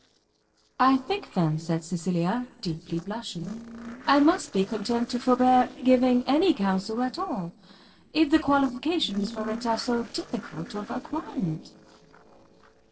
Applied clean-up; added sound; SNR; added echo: neural separator model SepFormer DNS4.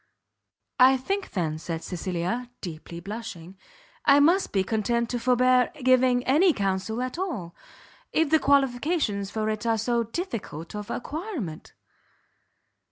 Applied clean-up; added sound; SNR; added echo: none; none; none; none.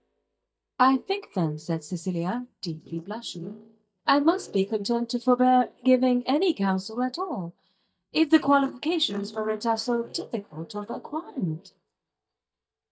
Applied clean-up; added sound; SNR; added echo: neural mask model DeepFilterNet 3.